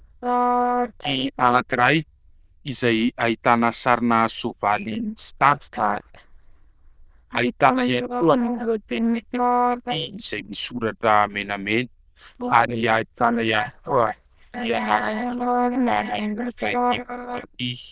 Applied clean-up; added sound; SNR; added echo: neural diffusion model UNIVERSE++.